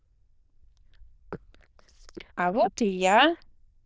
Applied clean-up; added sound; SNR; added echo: neural diffusion model UNIVERSE++.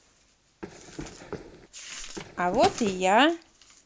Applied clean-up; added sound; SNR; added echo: none; Run + Microwave oven; 12 dB; none.